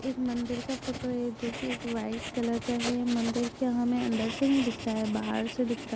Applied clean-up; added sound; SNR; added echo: none; Writing; 10 dB; none.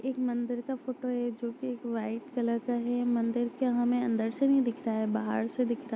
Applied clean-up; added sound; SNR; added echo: none; none; none; none.